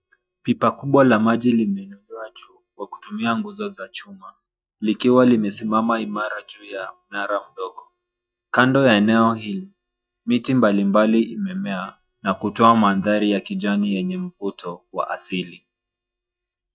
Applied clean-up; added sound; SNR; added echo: neural mask model DeepFilterNet 3.